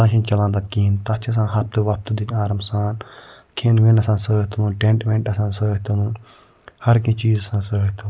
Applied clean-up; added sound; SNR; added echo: none; none; none; none.